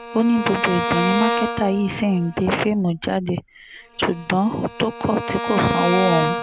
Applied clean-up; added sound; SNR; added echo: none; Bowed string instrument; 5 dB; none.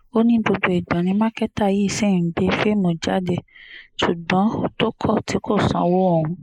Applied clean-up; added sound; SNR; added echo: neural mask model Resemble Enhance denoiser.